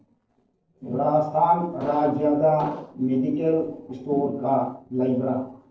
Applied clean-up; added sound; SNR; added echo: neural separator model SepFormer DNS4.